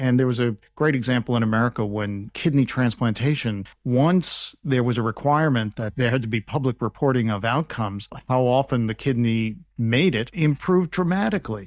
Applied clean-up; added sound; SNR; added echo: neural mask model DeepFilterNet 3.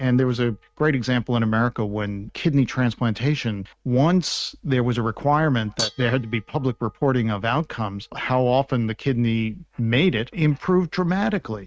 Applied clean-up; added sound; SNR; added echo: neural mask model RNNoise.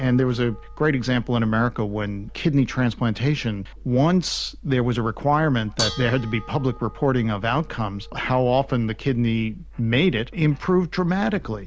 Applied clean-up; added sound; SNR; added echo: none; Dishes, pots, and pans / Bell; 15 dB; none.